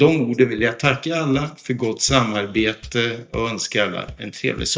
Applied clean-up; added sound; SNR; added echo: neural mask model DeepFilterNet 3.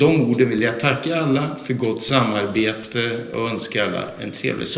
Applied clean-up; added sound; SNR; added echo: neural separator model SepFormer DNS4.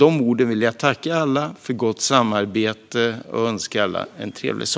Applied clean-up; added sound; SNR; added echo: none; none; none; none.